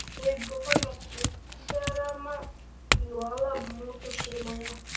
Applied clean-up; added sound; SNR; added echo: none; Chink, clink / Domestic sounds, home sounds; -2 dB; reverberation time 0.3 s.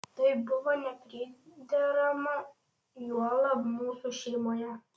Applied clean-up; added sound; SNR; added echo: none; none; none; none.